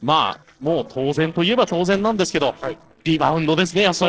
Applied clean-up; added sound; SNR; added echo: neural separator model SepFormer DNS4.